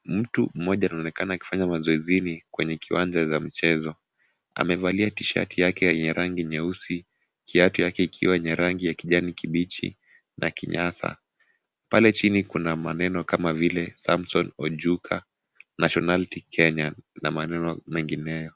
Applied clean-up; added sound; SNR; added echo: none; none; none; none.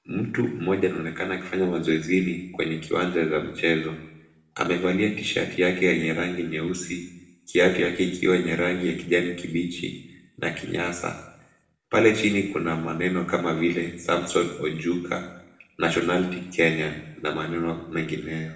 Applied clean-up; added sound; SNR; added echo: none; none; none; reverberation time 0.8 s.